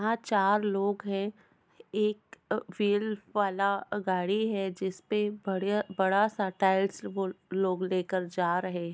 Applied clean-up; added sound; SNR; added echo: none; none; none; none.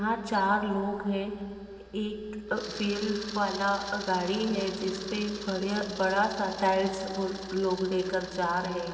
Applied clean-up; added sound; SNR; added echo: none; Camera; 14 dB; reverberation time 2.7 s.